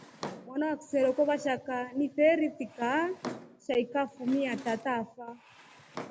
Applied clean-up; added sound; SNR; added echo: none; Drawer open or close; 16 dB; none.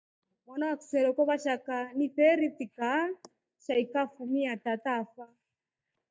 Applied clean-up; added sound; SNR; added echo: neural mask model DeepFilterNet 3.